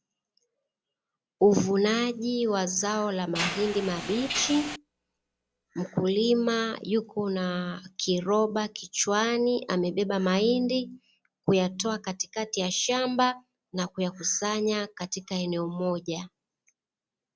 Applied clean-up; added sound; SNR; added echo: none; Mechanisms; 9 dB; none.